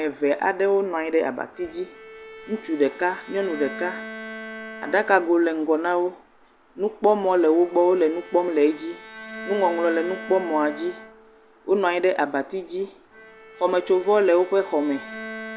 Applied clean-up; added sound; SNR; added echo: none; Bowed string instrument; 17 dB; none.